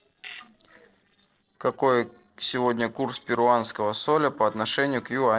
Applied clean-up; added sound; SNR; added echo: neural separator model SepFormer DNS4.